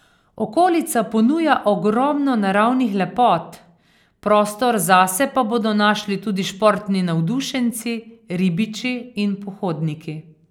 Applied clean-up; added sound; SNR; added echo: none; none; none; none.